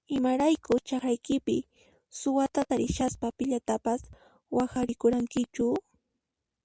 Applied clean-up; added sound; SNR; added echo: none; none; none; none.